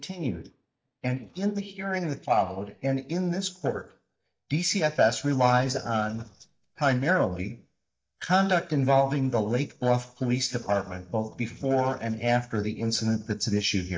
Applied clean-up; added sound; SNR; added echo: neural mask model DeepFilterNet 3.